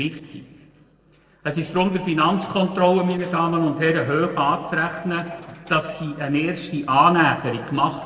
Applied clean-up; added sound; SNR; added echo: neural separator model SepFormer DNS4.